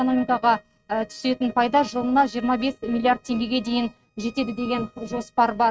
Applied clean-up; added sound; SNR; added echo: neural mask model RNNoise.